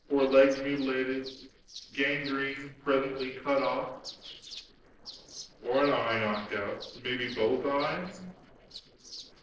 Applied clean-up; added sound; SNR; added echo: neural separator model SepFormer DNS4.